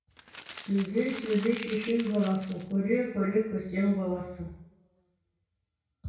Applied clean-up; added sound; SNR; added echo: none; Crumpling, crinkling; 14 dB; reverberation time 0.6 s.